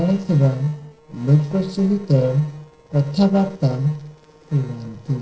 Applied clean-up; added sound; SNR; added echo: neural separator model SepFormer DNS4.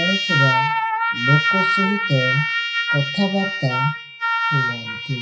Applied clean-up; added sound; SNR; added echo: classical method WPE with log-MMSE.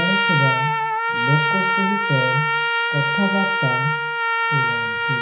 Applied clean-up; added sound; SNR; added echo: none; Trumpet; -4 dB; reverberation time 0.5 s.